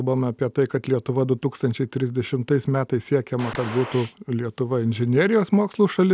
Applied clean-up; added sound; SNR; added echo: none; Gunshot, gunfire; 13 dB; none.